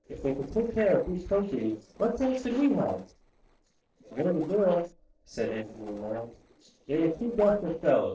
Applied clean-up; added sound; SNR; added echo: neural separator model SepFormer DNS4.